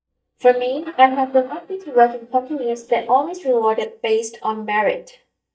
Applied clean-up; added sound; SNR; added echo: neural mask model DeepFilterNet 3.